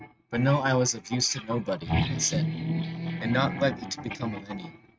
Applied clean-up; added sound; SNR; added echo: neural mask model RNNoise.